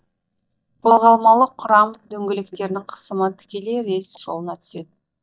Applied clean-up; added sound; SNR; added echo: neural mask model DeepFilterNet 3.